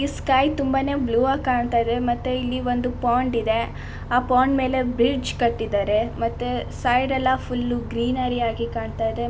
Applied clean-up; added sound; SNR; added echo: none; Bus; 10 dB; none.